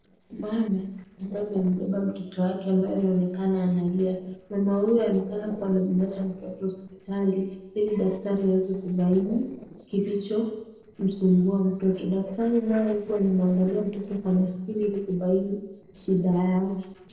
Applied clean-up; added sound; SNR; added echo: neural separator model SepFormer DNS4.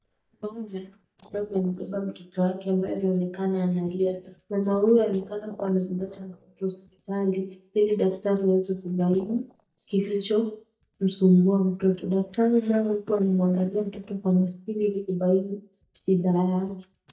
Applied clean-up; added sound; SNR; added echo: neural mask model DeepFilterNet 3.